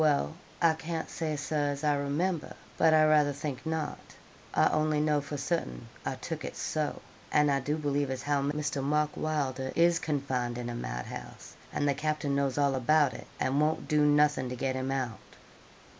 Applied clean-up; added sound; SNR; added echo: none; none; none; none.